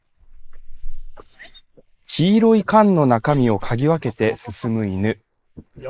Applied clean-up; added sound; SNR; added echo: neural mask model Resemble Enhance denoiser.